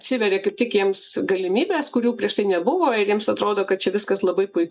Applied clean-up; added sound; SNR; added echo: neural mask model DeepFilterNet 3.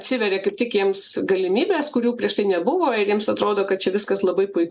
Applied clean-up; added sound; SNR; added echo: none; none; none; none.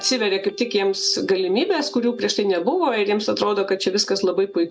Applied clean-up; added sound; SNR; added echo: none; Organ; 19 dB; none.